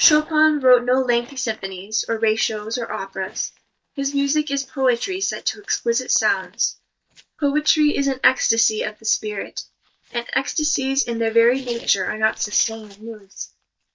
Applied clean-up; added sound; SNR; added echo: neural mask model DeepFilterNet 3.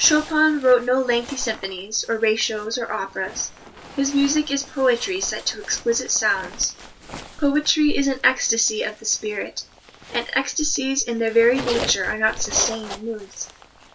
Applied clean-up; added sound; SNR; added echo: none; Zipper (clothing); 15 dB; reverberation time 0.1 s.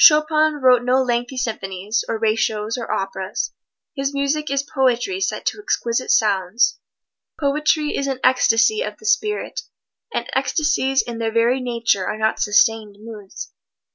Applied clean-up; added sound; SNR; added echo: none; none; none; none.